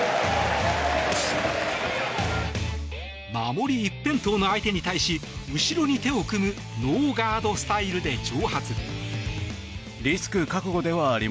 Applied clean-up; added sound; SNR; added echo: none; none; none; none.